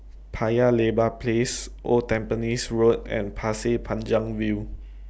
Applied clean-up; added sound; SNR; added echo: none; none; none; none.